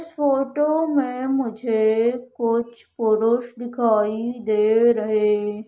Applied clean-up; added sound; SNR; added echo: none; none; none; none.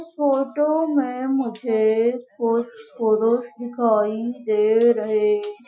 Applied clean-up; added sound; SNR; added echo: classical method Wiener filter.